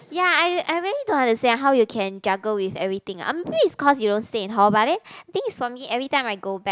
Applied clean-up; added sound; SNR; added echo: none; none; none; none.